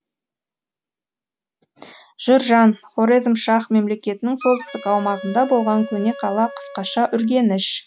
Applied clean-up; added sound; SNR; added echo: none; Wind instrument, woodwind instrument; 14 dB; none.